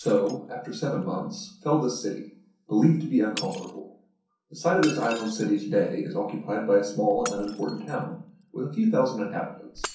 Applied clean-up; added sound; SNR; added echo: none; Shatter; 17 dB; reverberation time 0.6 s.